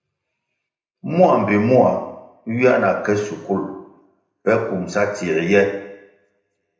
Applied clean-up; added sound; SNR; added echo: none; none; none; reverberation time 0.8 s.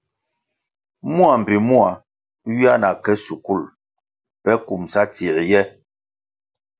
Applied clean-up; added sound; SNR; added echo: none; none; none; none.